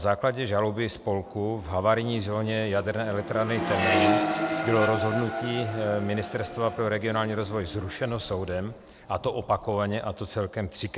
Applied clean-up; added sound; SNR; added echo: none; Accelerating, revving, vroom; 5 dB; none.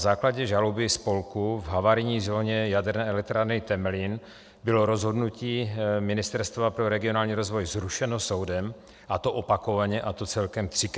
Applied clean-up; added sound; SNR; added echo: none; none; none; none.